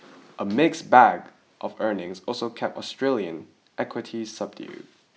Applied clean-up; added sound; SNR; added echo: none; none; none; none.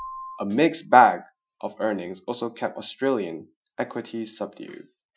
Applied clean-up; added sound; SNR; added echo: classical method Wiener filter.